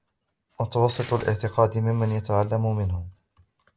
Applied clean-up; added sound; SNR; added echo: none; Bell / Mechanisms; 20 dB; none.